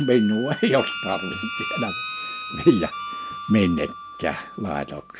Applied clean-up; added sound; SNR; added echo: none; Harmonica; 9 dB; none.